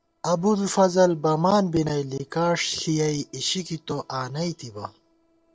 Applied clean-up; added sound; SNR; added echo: neural separator model SepFormer DNS4.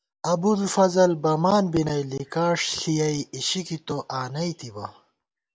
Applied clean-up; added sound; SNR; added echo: none; none; none; none.